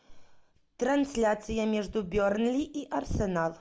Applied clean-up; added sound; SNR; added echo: none; none; none; none.